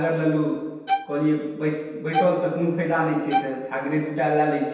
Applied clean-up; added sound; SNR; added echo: none; Bowed string instrument; 6 dB; reverberation time 1.2 s.